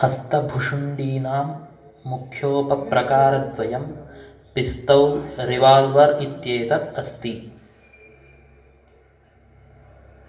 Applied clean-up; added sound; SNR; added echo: none; none; none; reverberation time 0.7 s.